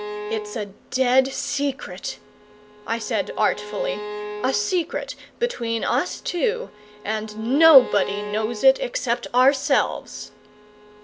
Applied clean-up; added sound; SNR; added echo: none; Bowed string instrument; 13 dB; none.